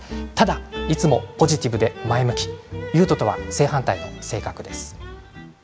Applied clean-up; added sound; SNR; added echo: none; none; none; none.